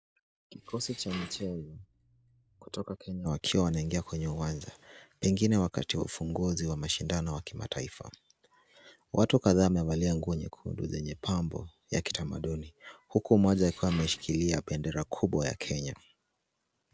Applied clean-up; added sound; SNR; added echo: none; Dishes, pots, and pans; 18 dB; none.